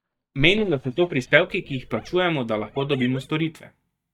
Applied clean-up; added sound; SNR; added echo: neural mask model DeepFilterNet 3.